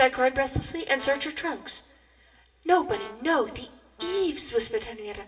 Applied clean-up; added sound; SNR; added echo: none; Brass instrument; 19 dB; reverberation time 0.8 s.